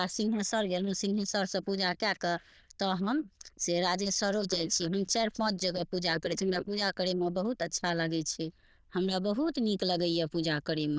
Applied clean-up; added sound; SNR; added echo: neural diffusion model UNIVERSE++.